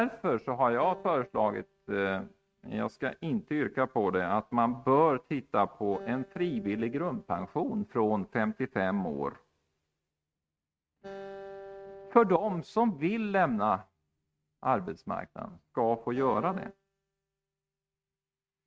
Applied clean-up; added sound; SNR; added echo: neural mask model RNNoise.